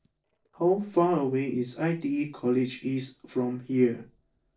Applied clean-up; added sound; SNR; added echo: neural separator model SepFormer DNS4.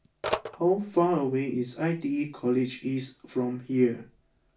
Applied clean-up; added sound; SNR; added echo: none; Telephone; 13 dB; reverberation time 0.3 s.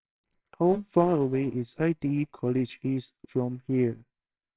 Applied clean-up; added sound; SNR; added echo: neural separator model SepFormer WHAMR!.